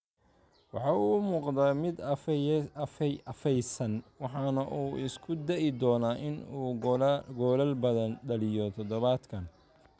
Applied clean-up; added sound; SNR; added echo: none; none; none; none.